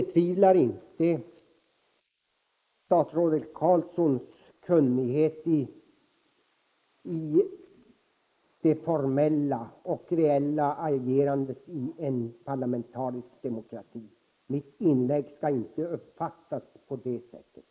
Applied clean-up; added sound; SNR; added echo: neural mask model Resemble Enhance denoiser.